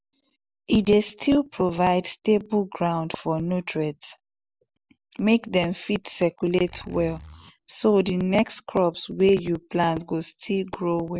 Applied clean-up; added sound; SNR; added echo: none; Zipper (clothing); 20 dB; none.